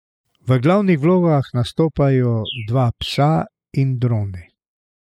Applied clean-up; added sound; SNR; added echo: classical method spectral subtraction.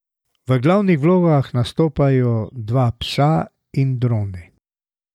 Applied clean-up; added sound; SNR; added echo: neural mask model DeepFilterNet 3.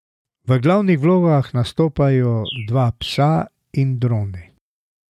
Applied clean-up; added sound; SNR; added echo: neural mask model RNNoise.